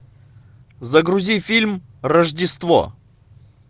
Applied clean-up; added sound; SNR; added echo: none; none; none; none.